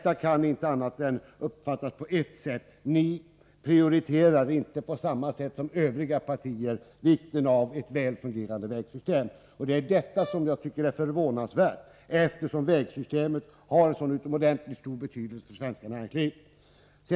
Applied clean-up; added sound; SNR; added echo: none; Brass instrument; 18 dB; none.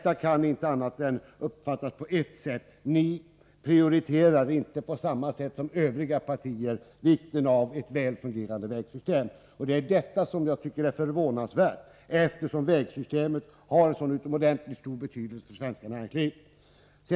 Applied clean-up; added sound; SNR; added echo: none; none; none; none.